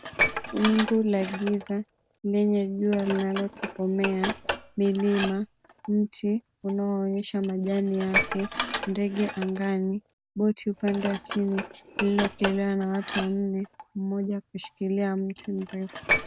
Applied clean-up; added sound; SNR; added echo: none; Dishes, pots, and pans; 7 dB; none.